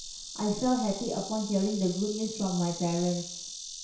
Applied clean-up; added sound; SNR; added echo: none; Insect; 10 dB; reverberation time 0.6 s.